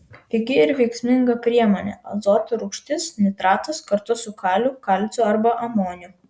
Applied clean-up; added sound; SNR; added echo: none; none; none; none.